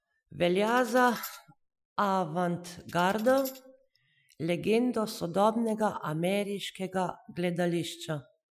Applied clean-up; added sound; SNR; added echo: classical method Wiener filter.